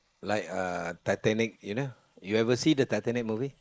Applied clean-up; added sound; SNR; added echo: neural mask model Resemble Enhance denoiser.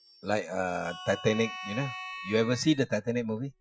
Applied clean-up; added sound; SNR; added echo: classical method Wiener filter.